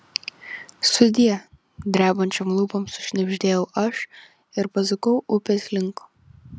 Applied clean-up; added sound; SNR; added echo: none; none; none; none.